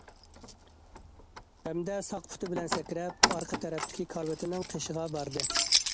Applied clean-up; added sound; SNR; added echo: none; Keys jangling; -3 dB; none.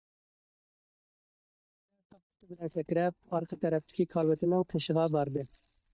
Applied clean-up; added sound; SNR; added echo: neural mask model DeepFilterNet 3.